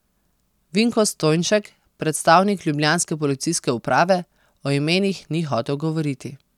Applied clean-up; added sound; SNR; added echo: none; none; none; none.